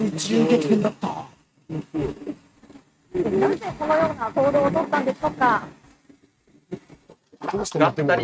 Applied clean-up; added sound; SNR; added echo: neural mask model RNNoise.